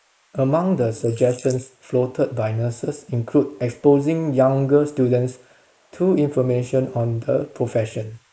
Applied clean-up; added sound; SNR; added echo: neural mask model Resemble Enhance denoiser.